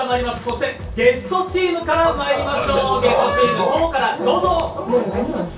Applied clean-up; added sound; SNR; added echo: none; Walk, footsteps; 18 dB; reverberation time 0.2 s.